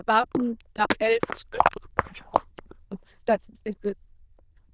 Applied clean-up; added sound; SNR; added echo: neural diffusion model UNIVERSE++.